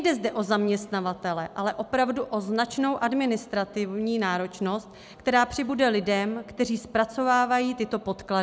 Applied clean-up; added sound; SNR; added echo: none; none; none; none.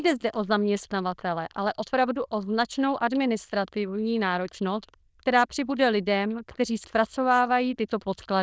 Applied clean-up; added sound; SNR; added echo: neural diffusion model UNIVERSE++.